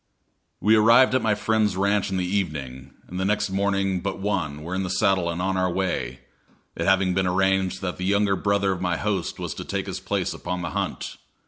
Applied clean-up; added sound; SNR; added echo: none; none; none; none.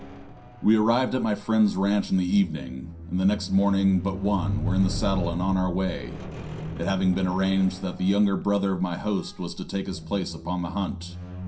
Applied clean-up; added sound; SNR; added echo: none; Squeak; 9 dB; reverberation time 0.3 s.